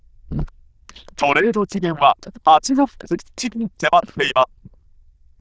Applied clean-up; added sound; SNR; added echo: neural diffusion model UNIVERSE++.